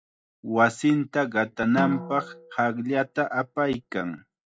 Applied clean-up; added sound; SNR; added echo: classical method log-MMSE.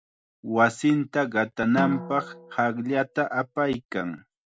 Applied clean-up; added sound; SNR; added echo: none; Drum; 10 dB; none.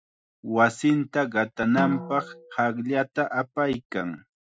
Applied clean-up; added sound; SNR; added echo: classical method Wiener filter.